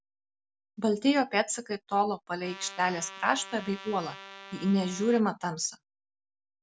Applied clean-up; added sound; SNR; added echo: none; Trumpet; 15 dB; none.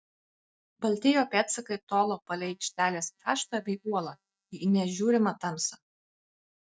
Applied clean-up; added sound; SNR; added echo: neural mask model DeepFilterNet 3.